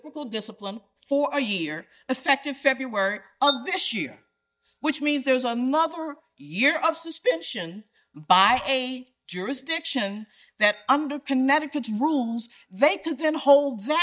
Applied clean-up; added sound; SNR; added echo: neural mask model DeepFilterNet 3.